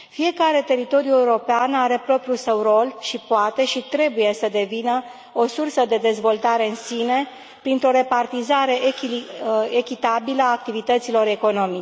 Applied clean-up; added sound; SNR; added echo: none; none; none; none.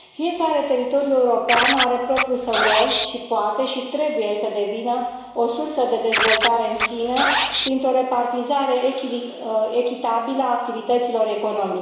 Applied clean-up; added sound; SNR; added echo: none; Scratching (performance technique); 1 dB; reverberation time 1.0 s.